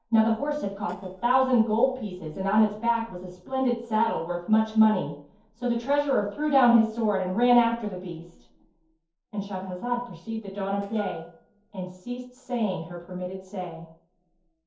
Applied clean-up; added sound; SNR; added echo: neural separator model SepFormer DNS4.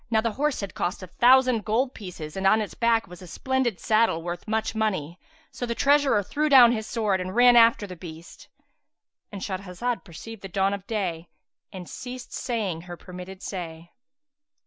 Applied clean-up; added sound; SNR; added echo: none; none; none; none.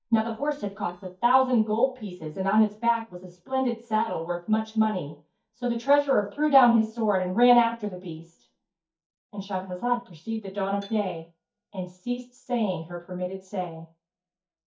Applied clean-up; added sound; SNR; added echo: neural mask model DeepFilterNet 3.